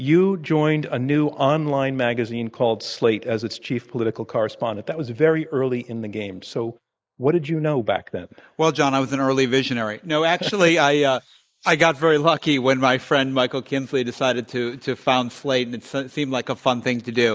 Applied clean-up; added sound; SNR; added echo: neural mask model Resemble Enhance denoiser.